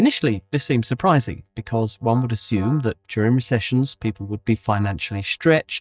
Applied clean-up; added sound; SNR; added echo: neural mask model DeepFilterNet 3.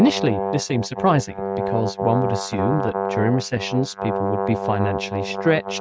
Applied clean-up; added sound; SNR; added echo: neural mask model RNNoise.